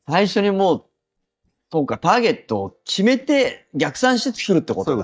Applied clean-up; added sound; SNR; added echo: neural mask model DeepFilterNet 3.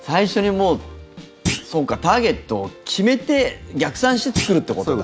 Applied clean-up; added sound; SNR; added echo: none; Thump, thud; 6 dB; none.